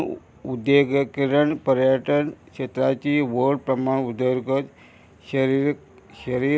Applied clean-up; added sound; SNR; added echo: none; none; none; none.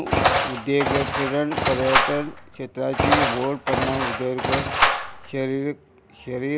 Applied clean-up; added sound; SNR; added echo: none; Engine; -3 dB; none.